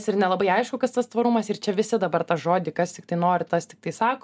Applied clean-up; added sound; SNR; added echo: none; none; none; none.